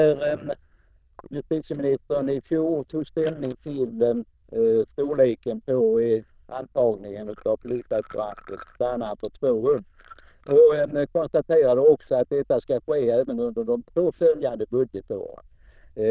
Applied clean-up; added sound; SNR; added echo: neural diffusion model UNIVERSE++.